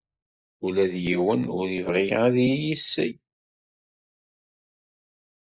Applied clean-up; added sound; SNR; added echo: neural mask model Resemble Enhance denoiser.